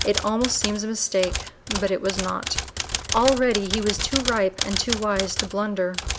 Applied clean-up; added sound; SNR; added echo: none; Typewriter; 5 dB; none.